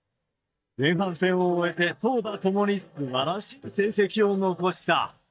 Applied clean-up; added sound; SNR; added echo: neural mask model DeepFilterNet 3.